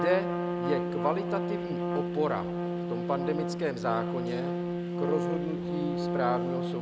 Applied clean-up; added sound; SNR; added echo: none; Trumpet; -1 dB; none.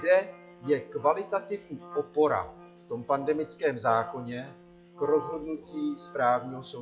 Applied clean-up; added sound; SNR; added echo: classical method log-MMSE.